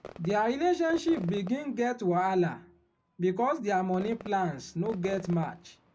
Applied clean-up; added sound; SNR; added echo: none; Fireworks; 19 dB; none.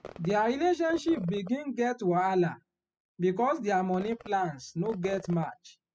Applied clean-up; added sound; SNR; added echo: classical method spectral subtraction.